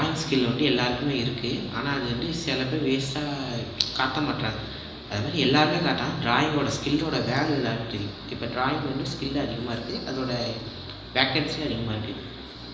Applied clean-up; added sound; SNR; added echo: none; Bass guitar; 18 dB; reverberation time 1.0 s.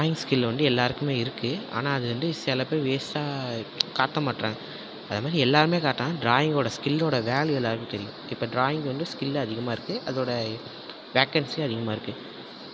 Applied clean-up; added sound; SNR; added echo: none; none; none; none.